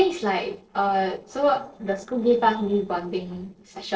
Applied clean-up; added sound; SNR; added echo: neural separator model SepFormer DNS4.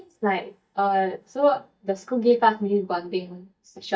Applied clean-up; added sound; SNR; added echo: neural mask model DeepFilterNet 3.